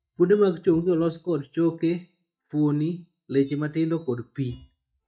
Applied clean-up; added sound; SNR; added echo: neural mask model DeepFilterNet 3.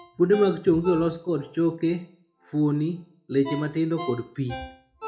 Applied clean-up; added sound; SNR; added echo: none; Ringtone; 16 dB; reverberation time 0.4 s.